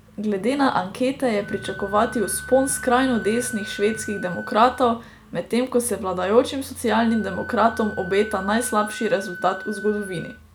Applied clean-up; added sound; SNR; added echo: none; Wind instrument, woodwind instrument; 15 dB; none.